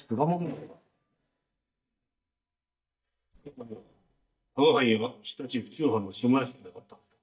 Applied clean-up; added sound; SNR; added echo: neural mask model DeepFilterNet 3.